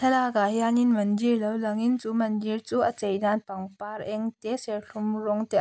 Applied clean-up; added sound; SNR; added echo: none; none; none; none.